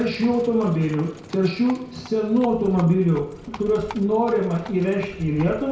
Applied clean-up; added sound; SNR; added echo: none; Livestock, farm animals, working animals; 18 dB; reverberation time 0.6 s.